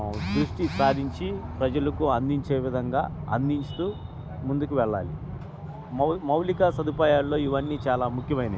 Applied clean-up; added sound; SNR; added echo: none; none; none; none.